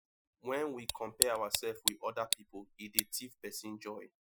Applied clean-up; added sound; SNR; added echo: classical method spectral subtraction.